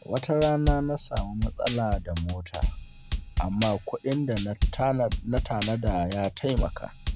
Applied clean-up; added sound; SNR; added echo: none; Drum kit; 3 dB; none.